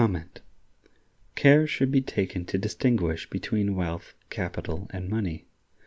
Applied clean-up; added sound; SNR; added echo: none; none; none; none.